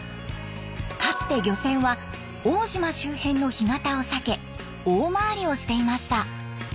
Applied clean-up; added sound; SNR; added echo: none; none; none; none.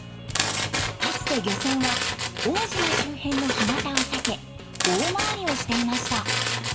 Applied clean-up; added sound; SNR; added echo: none; Tools; -1 dB; reverberation time 0.9 s.